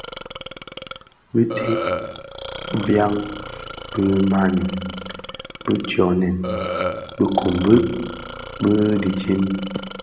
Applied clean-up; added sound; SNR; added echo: none; Burping, eructation; 9 dB; none.